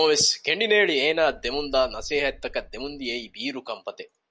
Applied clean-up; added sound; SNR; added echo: none; Wind; 18 dB; none.